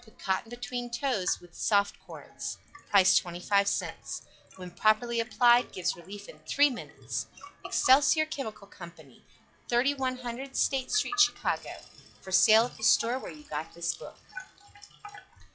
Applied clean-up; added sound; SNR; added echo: classical method log-MMSE.